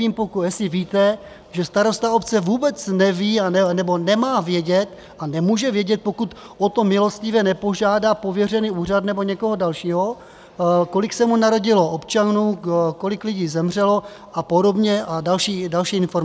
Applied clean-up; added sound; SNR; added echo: none; none; none; none.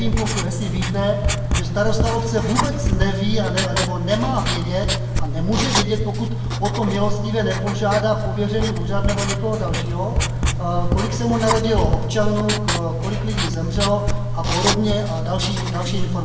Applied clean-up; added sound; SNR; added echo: none; Writing; -2 dB; reverberation time 1.1 s.